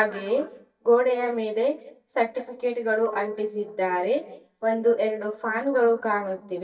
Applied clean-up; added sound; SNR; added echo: neural mask model DeepFilterNet 3.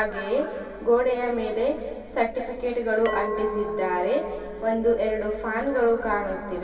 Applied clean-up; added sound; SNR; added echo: none; Glass; 12 dB; reverberation time 2.5 s.